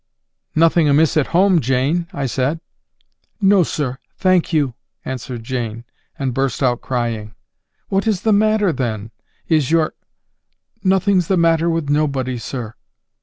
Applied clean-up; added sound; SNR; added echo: none; none; none; none.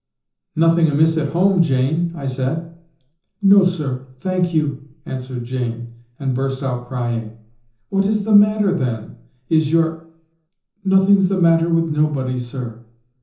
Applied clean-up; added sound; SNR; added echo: none; none; none; reverberation time 0.6 s.